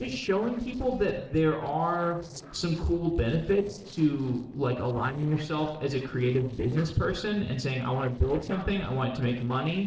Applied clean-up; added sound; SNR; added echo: neural separator model SepFormer DNS4.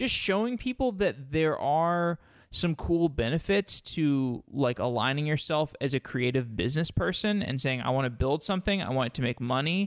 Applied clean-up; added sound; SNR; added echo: none; none; none; none.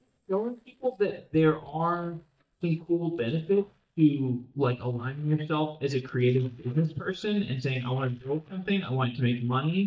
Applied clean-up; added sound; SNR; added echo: neural mask model DeepFilterNet 3.